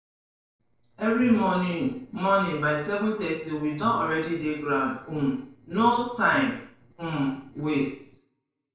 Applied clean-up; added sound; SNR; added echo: neural separator model SepFormer DNS4.